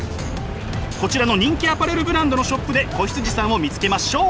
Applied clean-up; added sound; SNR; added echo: none; Drum + Engine; 8 dB; none.